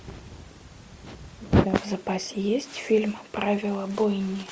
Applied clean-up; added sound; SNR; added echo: none; none; none; none.